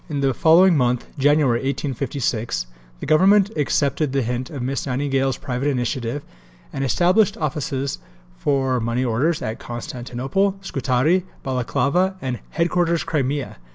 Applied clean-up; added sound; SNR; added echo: none; none; none; none.